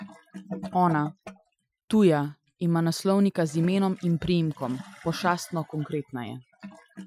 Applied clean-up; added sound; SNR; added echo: classical method Wiener filter.